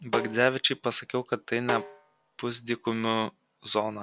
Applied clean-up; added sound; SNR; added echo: none; Snare drum; 9 dB; none.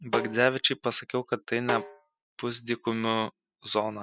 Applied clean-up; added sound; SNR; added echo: classical method spectral subtraction.